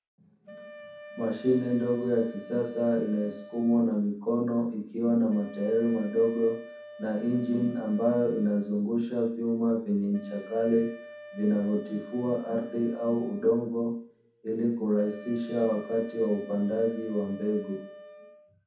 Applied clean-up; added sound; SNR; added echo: none; Wind instrument, woodwind instrument; 19 dB; reverberation time 0.6 s.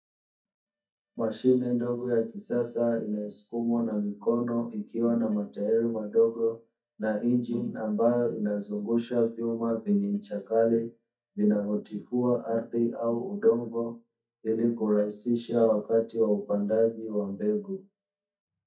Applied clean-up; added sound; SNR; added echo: neural mask model DeepFilterNet 3.